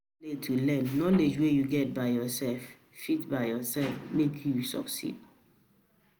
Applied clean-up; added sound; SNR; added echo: none; Guitar; 19 dB; none.